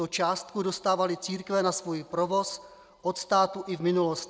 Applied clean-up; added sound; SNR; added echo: none; none; none; none.